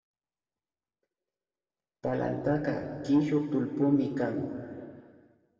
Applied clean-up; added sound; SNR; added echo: none; none; none; reverberation time 2.1 s.